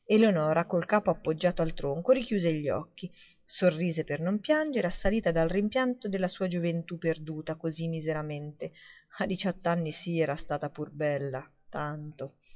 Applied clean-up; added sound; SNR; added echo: classical method WPE with log-MMSE.